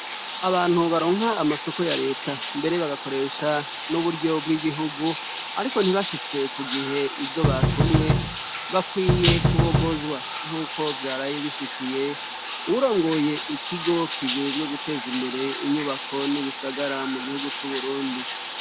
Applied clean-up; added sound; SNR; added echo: none; Knock + Bathtub (filling or washing); 2 dB; none.